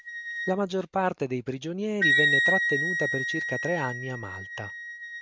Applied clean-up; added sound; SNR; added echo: none; Wind instrument, woodwind instrument; -2 dB; none.